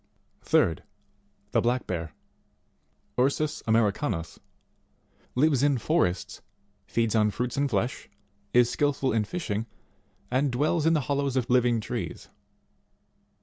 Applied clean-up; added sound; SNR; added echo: none; none; none; none.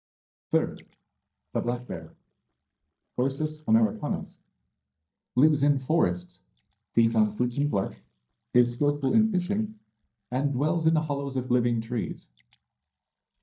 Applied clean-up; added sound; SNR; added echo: neural mask model DeepFilterNet 3.